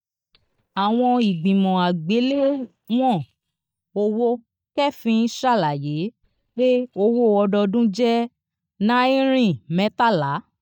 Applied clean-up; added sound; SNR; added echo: neural mask model DeepFilterNet 3.